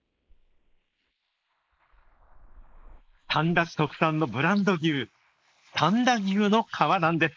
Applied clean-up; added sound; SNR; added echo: neural mask model Resemble Enhance denoiser.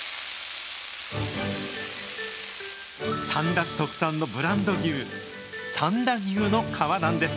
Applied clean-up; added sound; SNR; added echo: none; none; none; none.